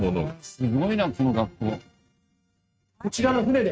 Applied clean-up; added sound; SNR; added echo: neural mask model RNNoise.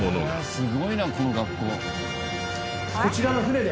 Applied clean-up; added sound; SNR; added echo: none; Rain; 16 dB; none.